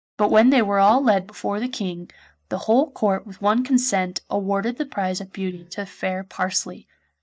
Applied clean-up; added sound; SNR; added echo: neural mask model DeepFilterNet 3.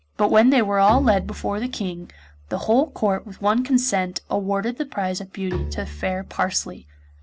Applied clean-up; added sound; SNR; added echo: none; Bowed string instrument; 14 dB; none.